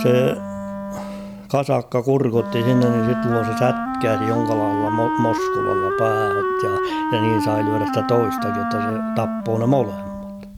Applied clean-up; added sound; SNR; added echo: none; Wind instrument, woodwind instrument; 2 dB; none.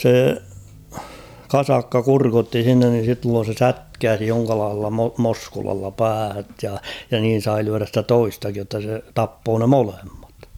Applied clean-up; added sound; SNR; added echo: none; none; none; none.